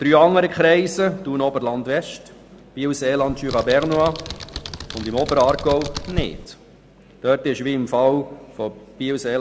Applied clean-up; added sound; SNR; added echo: none; Computer keyboard; 11 dB; none.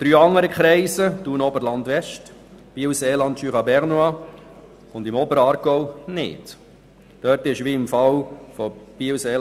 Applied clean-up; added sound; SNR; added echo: none; none; none; none.